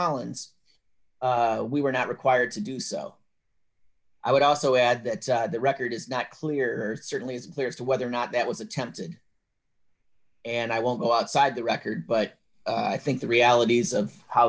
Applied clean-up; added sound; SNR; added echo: none; none; none; none.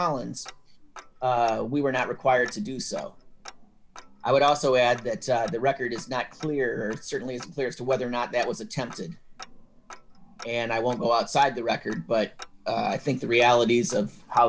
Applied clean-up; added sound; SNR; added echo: none; Tick-tock; 20 dB; none.